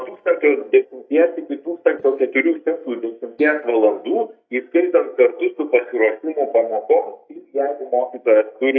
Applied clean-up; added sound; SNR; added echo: neural mask model DeepFilterNet 3.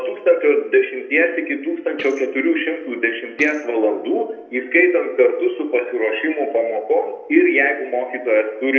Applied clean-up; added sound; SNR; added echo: neural separator model SepFormer DNS4.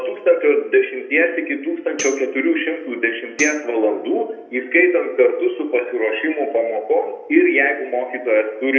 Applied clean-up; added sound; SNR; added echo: none; Tambourine; 16 dB; reverberation time 0.7 s.